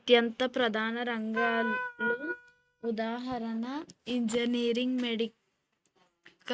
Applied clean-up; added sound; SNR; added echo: neural mask model RNNoise.